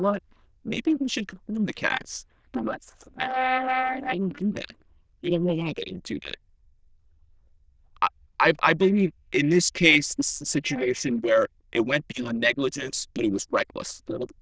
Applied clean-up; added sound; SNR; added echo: neural diffusion model UNIVERSE++.